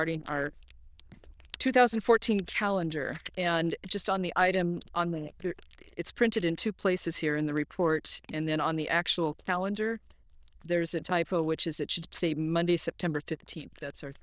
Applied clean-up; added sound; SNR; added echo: neural diffusion model UNIVERSE++.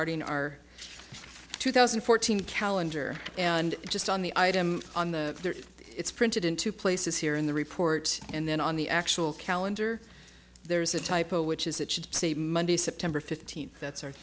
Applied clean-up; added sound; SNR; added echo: none; none; none; none.